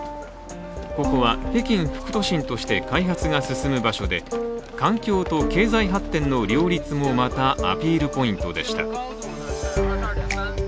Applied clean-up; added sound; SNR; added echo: none; none; none; none.